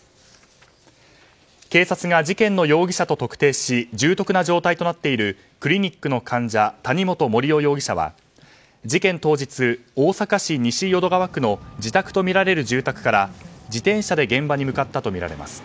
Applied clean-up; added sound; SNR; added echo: none; none; none; none.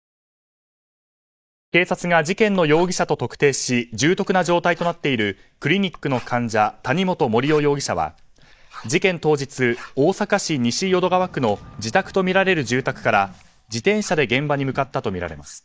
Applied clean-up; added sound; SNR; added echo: neural mask model DeepFilterNet 3.